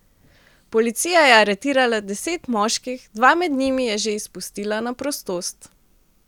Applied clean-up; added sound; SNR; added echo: none; none; none; none.